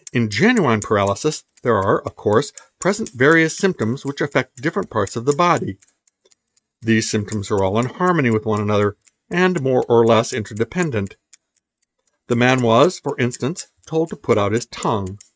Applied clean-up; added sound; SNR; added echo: neural mask model RNNoise.